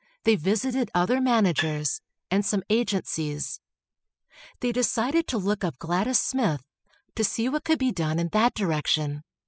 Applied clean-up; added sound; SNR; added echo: classical method spectral subtraction.